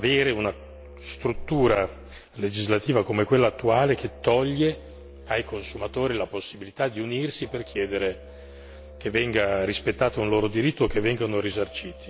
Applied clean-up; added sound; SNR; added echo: none; Musical instrument; 20 dB; none.